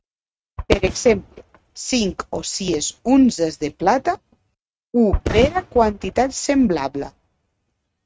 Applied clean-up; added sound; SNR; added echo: neural mask model RNNoise.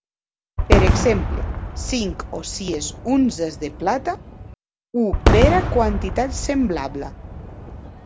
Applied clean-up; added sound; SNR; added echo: none; Fireworks; 0 dB; none.